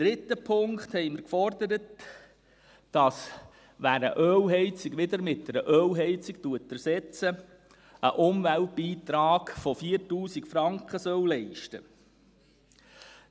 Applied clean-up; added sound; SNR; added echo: none; none; none; none.